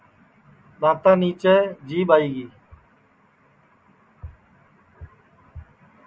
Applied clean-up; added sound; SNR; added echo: none; none; none; none.